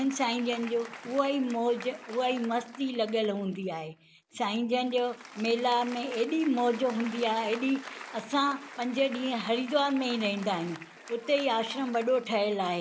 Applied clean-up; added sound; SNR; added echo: none; Applause; 17 dB; none.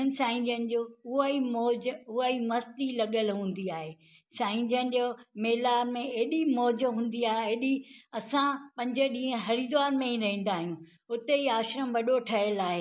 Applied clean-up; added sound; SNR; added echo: none; none; none; none.